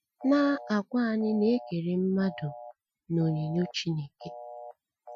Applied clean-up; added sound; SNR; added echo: classical method Wiener filter.